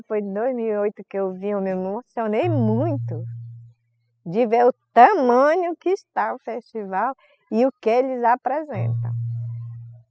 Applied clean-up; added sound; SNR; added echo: classical method spectral subtraction.